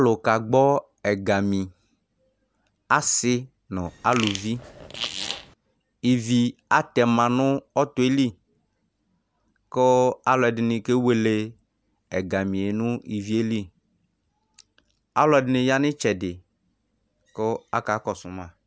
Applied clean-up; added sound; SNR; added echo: none; Fart; 9 dB; none.